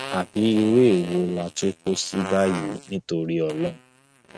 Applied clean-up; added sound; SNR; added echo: neural mask model RNNoise.